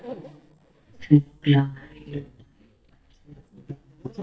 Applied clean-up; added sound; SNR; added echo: neural mask model DeepFilterNet 3.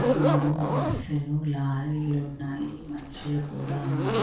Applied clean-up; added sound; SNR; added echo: none; Zipper (clothing); 3 dB; reverberation time 0.4 s.